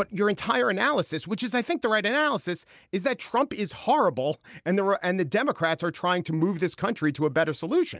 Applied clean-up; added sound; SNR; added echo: none; none; none; none.